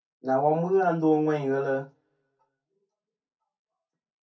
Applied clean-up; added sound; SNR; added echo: none; none; none; reverberation time 0.3 s.